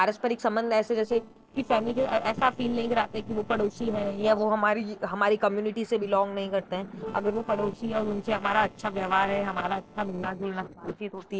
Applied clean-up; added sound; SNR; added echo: neural separator model SepFormer DNS4.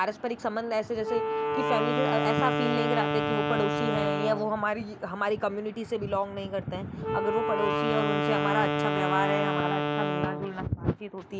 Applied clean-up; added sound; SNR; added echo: none; Wind instrument, woodwind instrument; 0 dB; none.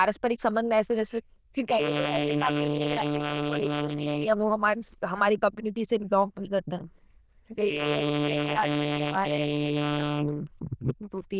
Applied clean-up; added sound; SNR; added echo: neural diffusion model UNIVERSE++.